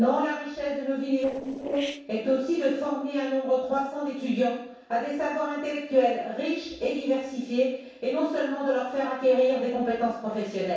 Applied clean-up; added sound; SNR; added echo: neural separator model SepFormer DNS4.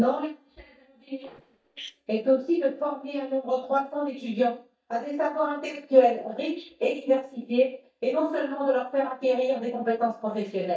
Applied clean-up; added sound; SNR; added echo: neural mask model DeepFilterNet 3.